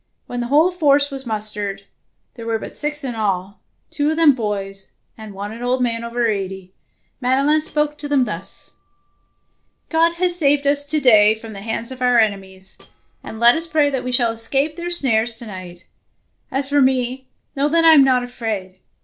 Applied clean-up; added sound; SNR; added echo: neural separator model SepFormer DNS4.